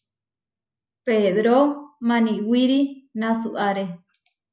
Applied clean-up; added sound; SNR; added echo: none; none; none; none.